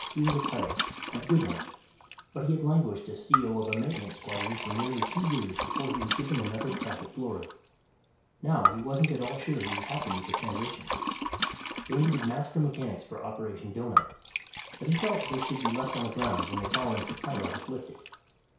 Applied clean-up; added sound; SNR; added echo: none; Liquid; 2 dB; reverberation time 0.6 s.